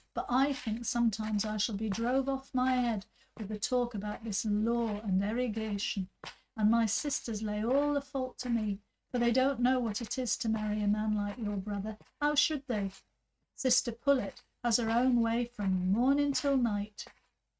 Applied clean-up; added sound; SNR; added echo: neural mask model RNNoise.